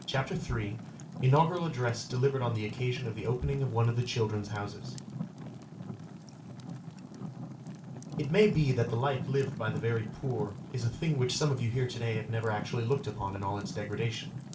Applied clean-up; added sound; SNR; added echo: none; Fire; 10 dB; reverberation time 0.3 s.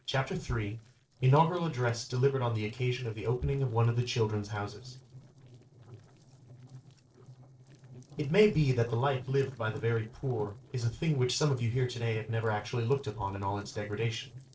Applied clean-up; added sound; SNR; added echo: neural separator model SepFormer DNS4.